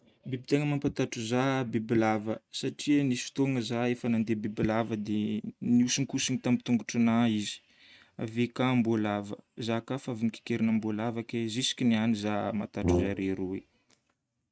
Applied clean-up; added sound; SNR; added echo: neural mask model RNNoise.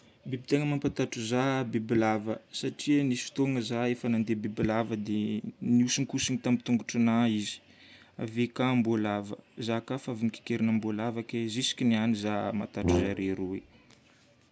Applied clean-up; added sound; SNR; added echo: none; Brass instrument; 3 dB; none.